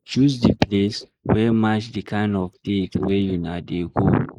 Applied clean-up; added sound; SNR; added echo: neural mask model Resemble Enhance denoiser.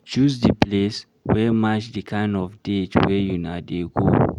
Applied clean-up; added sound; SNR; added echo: none; none; none; none.